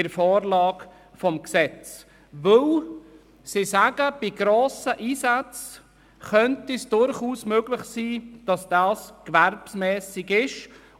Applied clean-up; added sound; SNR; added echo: none; none; none; none.